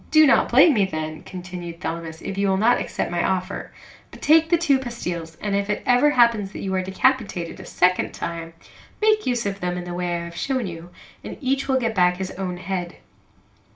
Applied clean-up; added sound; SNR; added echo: none; none; none; reverberation time 0.3 s.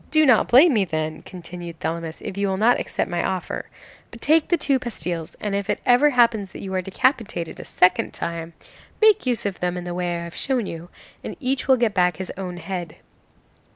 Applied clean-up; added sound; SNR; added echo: none; none; none; none.